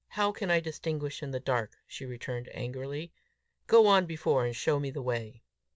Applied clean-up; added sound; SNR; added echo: none; none; none; none.